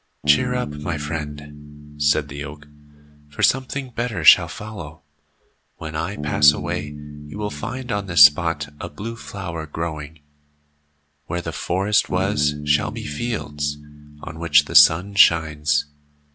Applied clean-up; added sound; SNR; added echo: none; Bass guitar; 10 dB; none.